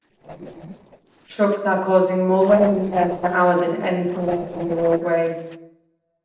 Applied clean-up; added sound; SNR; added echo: neural separator model SepFormer DNS4.